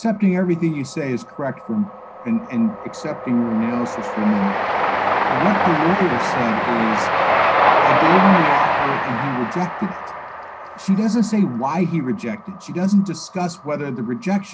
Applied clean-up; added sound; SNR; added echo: none; Train; 0 dB; none.